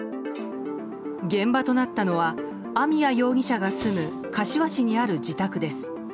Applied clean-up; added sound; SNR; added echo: none; Bowed string instrument + Explosion; 19 dB; none.